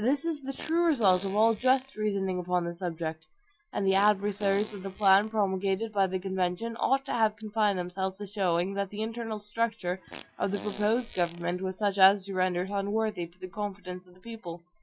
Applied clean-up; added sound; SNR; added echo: classical method log-MMSE.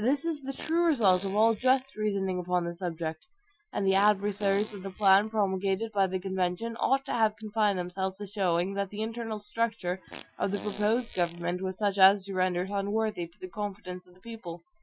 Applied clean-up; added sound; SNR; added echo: classical method Wiener filter.